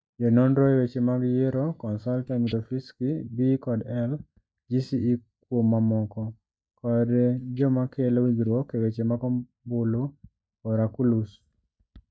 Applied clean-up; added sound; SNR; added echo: neural mask model DeepFilterNet 3.